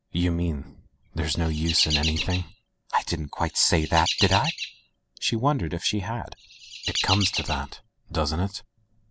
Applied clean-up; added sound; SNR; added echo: none; Chirp, tweet; 6 dB; none.